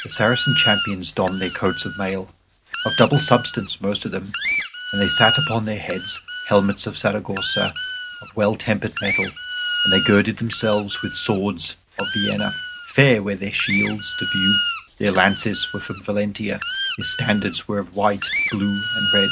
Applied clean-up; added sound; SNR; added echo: none; Squeak; 4 dB; none.